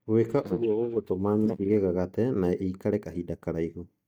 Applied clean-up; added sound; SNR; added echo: neural mask model DeepFilterNet 3.